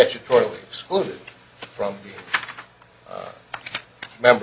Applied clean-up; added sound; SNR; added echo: none; none; none; none.